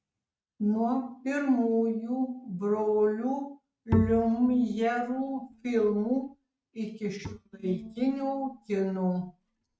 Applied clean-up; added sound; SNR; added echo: neural mask model RNNoise.